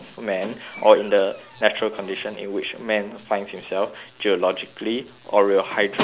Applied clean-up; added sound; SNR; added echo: none; Squeak; 16 dB; none.